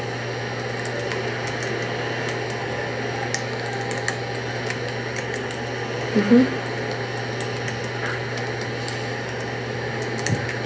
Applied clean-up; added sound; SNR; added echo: none; Mechanical fan; 8 dB; reverberation time 0.3 s.